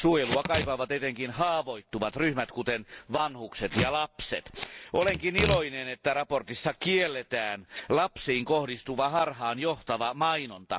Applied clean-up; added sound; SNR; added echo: none; Packing tape, duct tape / Tearing; 11 dB; none.